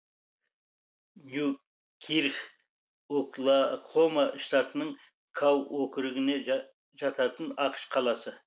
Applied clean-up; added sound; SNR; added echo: none; none; none; none.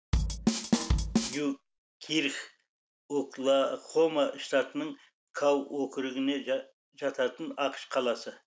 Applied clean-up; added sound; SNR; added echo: none; Bass drum / Snare drum / Drum kit; -2 dB; none.